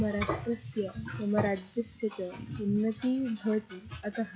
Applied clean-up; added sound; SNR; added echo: classical method log-MMSE.